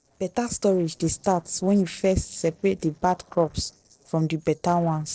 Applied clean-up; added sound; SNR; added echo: neural separator model SepFormer DNS4.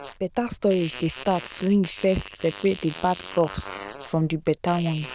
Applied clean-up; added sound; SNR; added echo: neural diffusion model UNIVERSE++.